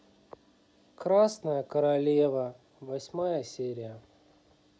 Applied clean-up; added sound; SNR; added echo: none; none; none; none.